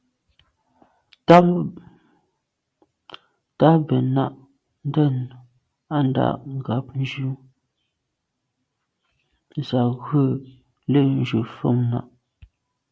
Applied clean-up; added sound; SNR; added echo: none; none; none; none.